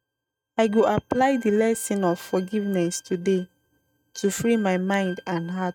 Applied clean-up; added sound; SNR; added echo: neural mask model RNNoise.